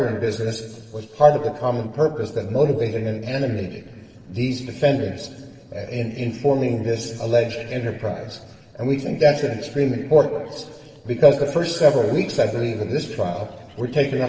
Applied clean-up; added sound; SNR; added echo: neural separator model SepFormer DNS4.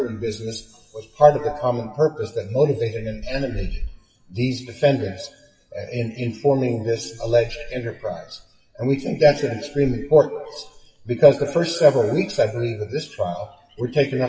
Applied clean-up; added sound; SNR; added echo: classical method WPE with log-MMSE.